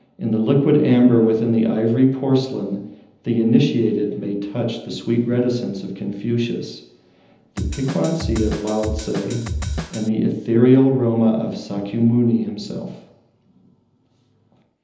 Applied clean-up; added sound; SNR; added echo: none; Drum kit; 7 dB; reverberation time 0.9 s.